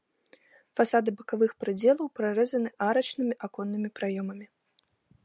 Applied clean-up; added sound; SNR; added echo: none; none; none; none.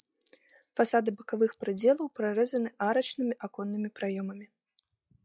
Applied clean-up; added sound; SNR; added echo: classical method log-MMSE.